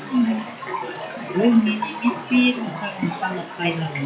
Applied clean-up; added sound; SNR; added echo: classical method log-MMSE.